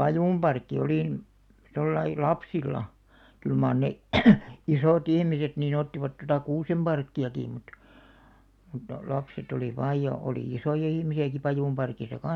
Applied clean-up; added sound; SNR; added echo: none; none; none; none.